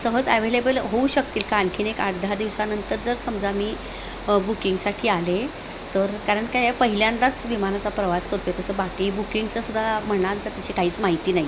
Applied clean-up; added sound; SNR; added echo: none; Water; 11 dB; none.